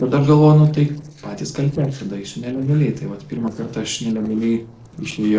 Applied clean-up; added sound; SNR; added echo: neural separator model SepFormer DNS4.